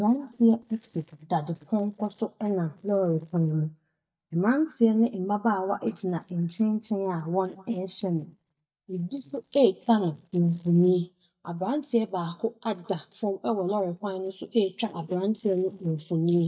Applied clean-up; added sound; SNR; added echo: neural mask model DeepFilterNet 3.